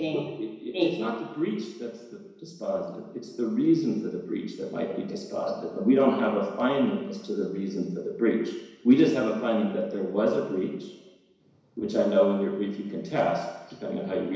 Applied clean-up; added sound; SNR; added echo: none; none; none; reverberation time 1.0 s.